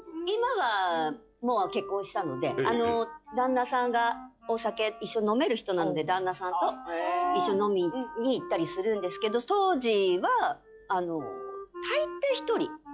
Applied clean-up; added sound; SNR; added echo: classical method log-MMSE.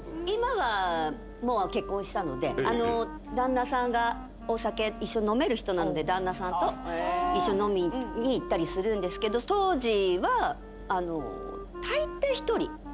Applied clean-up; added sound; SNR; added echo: none; Wind instrument, woodwind instrument + Engine; 11 dB; none.